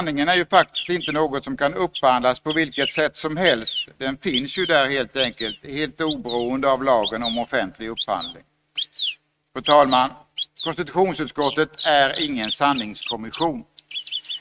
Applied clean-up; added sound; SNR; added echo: neural mask model RNNoise.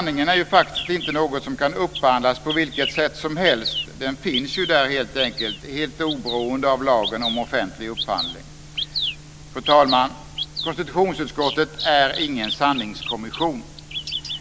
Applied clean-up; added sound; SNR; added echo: none; Bird vocalization, bird call, bird song; 9 dB; none.